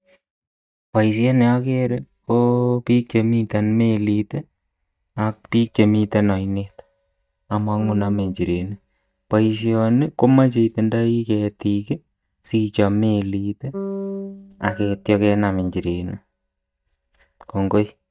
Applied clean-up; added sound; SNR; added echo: neural mask model DeepFilterNet 3.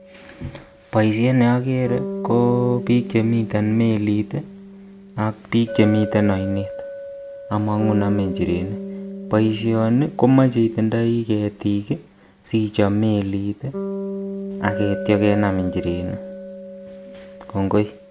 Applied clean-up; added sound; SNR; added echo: none; Bass guitar + Chink, clink; 11 dB; none.